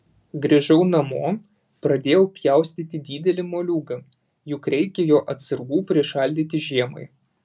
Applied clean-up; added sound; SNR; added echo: none; none; none; none.